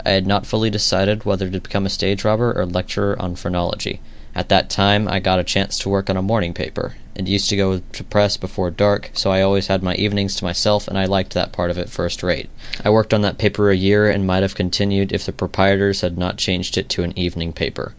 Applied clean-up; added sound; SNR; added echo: none; none; none; none.